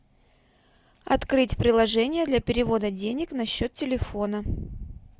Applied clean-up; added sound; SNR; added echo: none; none; none; none.